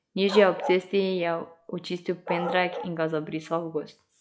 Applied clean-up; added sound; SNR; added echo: classical method log-MMSE.